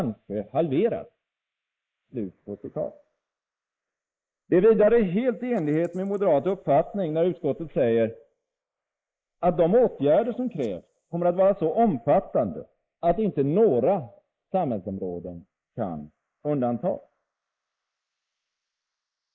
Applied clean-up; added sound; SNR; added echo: neural mask model Resemble Enhance denoiser.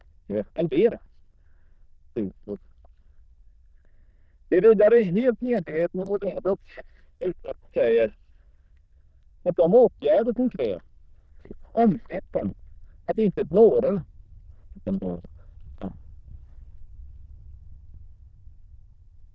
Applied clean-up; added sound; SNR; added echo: neural diffusion model UNIVERSE++.